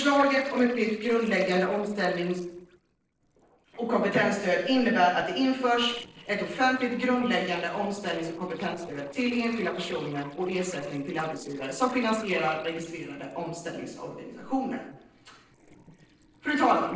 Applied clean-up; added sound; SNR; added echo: neural separator model SepFormer DNS4.